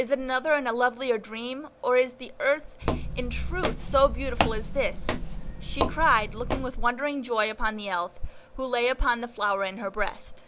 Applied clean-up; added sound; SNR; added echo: none; Walk, footsteps; 2 dB; none.